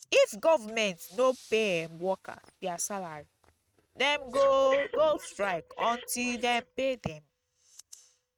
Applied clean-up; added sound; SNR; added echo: neural mask model RNNoise.